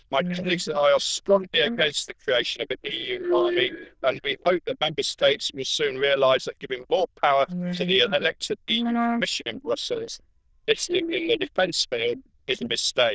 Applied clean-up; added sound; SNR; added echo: neural diffusion model UNIVERSE++.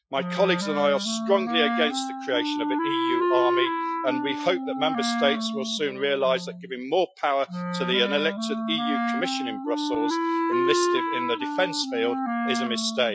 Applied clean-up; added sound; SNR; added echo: classical method Wiener filter.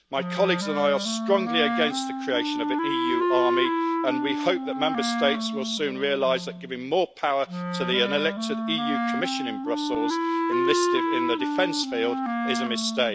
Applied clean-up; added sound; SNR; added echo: none; Wind instrument, woodwind instrument; 0 dB; none.